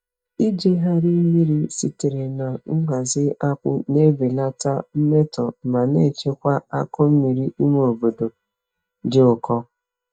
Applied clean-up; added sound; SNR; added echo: neural mask model DeepFilterNet 3.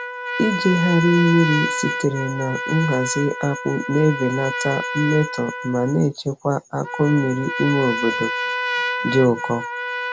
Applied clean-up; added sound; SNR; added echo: none; Trumpet; 6 dB; none.